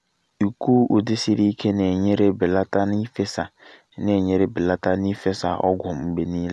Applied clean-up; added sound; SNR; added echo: none; none; none; none.